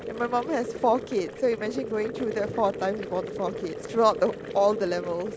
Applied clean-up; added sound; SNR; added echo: none; Boiling; 9 dB; none.